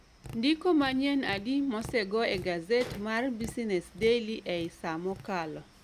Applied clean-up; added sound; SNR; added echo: none; Tap; 17 dB; none.